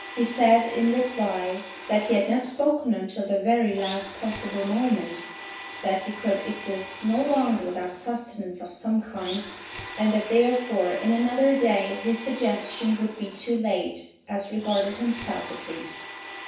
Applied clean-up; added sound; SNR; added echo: none; Domestic sounds, home sounds; 14 dB; reverberation time 0.7 s.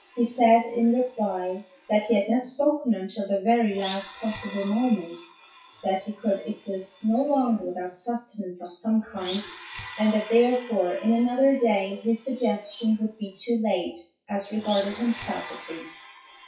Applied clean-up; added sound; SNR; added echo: classical method WPE with log-MMSE.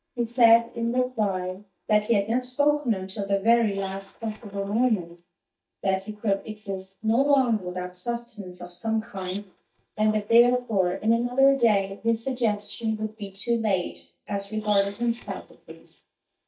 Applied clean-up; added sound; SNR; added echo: neural mask model DeepFilterNet 3.